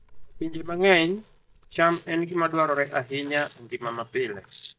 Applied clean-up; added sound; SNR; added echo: neural mask model DeepFilterNet 3.